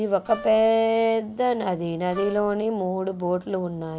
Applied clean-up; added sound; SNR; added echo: none; Wind instrument, woodwind instrument; 16 dB; none.